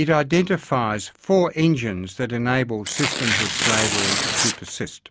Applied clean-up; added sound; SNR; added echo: none; Tearing; 0 dB; none.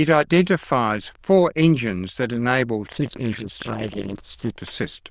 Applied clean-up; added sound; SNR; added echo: neural diffusion model UNIVERSE++.